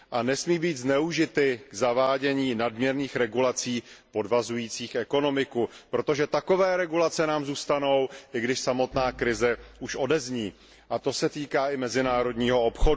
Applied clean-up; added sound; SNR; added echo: none; none; none; none.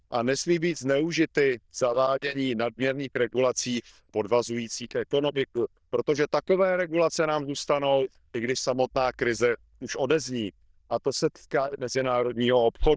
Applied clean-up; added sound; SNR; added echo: neural diffusion model UNIVERSE++.